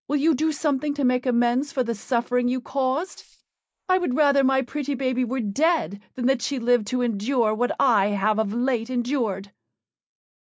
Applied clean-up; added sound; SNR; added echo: neural mask model Resemble Enhance denoiser.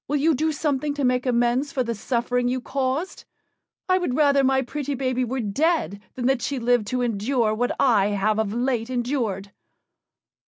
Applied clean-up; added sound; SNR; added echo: none; none; none; none.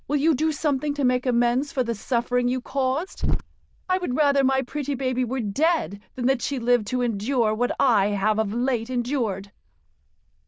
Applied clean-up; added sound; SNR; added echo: neural diffusion model UNIVERSE++.